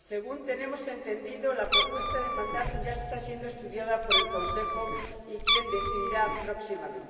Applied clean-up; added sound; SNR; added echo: none; Meow; -4 dB; reverberation time 2.6 s.